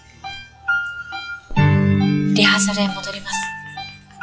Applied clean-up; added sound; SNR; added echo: classical method log-MMSE.